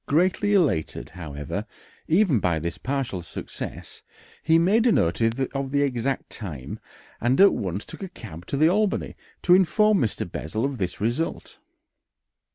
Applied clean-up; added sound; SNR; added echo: none; none; none; none.